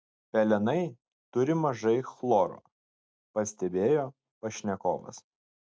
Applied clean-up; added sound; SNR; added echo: none; none; none; none.